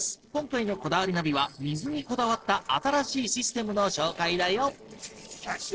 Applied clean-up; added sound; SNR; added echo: neural separator model SepFormer DNS4.